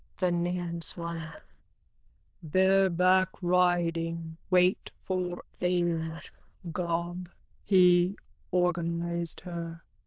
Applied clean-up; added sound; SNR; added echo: neural diffusion model UNIVERSE++.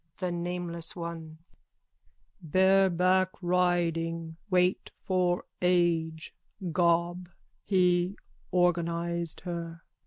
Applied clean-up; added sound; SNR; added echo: none; none; none; none.